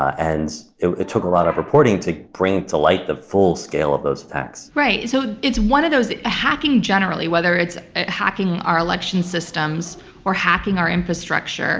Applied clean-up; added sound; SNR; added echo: none; none; none; none.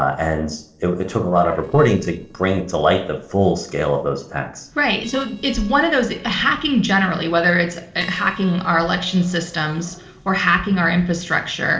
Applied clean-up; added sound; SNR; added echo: neural separator model SepFormer DNS4.